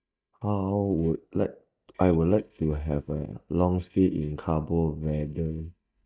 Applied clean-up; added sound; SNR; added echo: neural mask model DeepFilterNet 3.